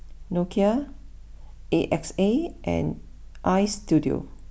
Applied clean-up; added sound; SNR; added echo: none; none; none; none.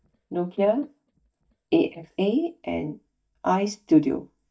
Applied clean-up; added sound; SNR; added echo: neural mask model DeepFilterNet 3.